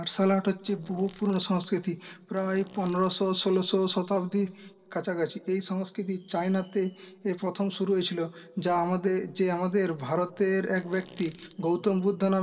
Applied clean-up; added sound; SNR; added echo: neural separator model SepFormer DNS4.